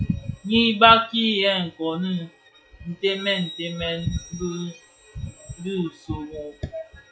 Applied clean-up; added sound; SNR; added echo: classical method log-MMSE.